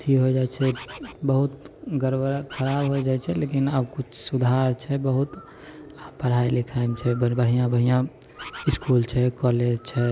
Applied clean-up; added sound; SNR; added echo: none; Bird; 16 dB; none.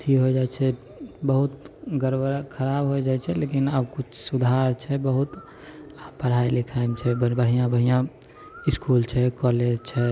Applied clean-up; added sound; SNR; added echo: none; none; none; none.